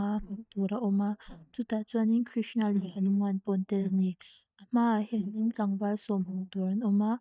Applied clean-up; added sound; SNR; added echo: neural mask model DeepFilterNet 3.